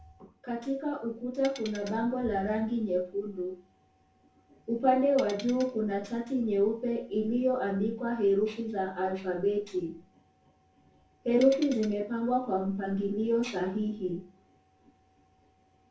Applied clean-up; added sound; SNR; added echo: none; Tools; 17 dB; reverberation time 0.3 s.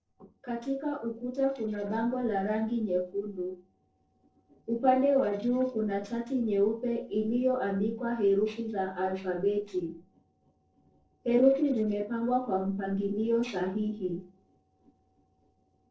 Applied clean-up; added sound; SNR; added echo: neural separator model SepFormer DNS4.